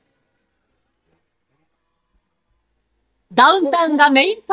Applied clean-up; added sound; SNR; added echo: neural mask model DeepFilterNet 3.